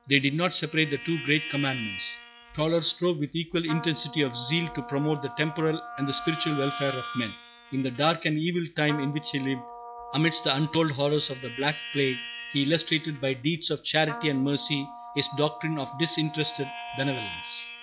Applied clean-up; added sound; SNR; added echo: classical method log-MMSE.